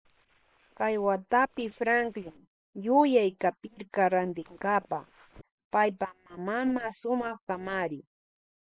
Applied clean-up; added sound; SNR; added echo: neural separator model SepFormer WHAM!.